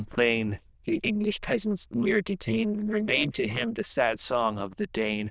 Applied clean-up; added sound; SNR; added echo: neural diffusion model UNIVERSE++.